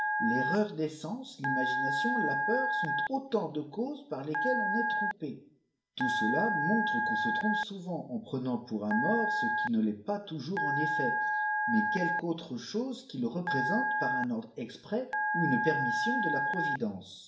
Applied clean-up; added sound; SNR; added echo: none; Telephone; -1 dB; reverberation time 0.5 s.